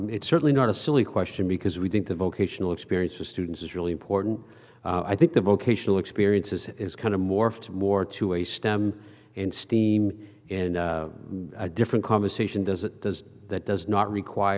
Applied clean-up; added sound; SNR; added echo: none; none; none; none.